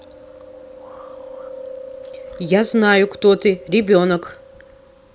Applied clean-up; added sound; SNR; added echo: none; Chewing, mastication; 17 dB; none.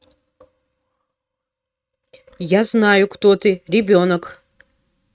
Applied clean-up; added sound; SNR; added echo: neural mask model RNNoise.